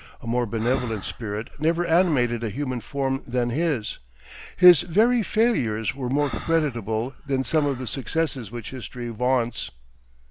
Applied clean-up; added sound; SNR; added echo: none; Breathing; 18 dB; none.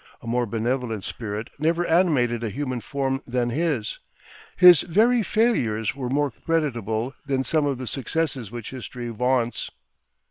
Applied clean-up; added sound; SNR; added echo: neural separator model SepFormer WHAM!.